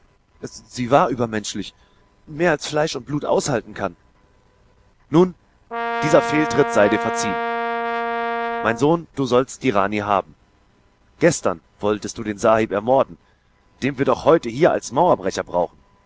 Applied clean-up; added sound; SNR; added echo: none; Brass instrument; 3 dB; none.